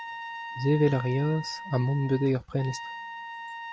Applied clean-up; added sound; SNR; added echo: none; Trumpet; 11 dB; none.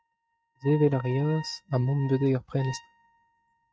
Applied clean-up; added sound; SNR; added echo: neural mask model RNNoise.